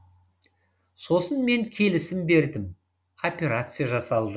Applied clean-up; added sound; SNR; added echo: none; none; none; none.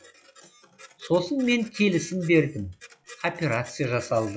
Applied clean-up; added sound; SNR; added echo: classical method log-MMSE.